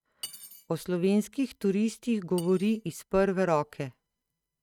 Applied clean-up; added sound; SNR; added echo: neural mask model RNNoise.